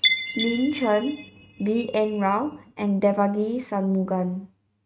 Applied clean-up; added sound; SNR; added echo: neural mask model RNNoise.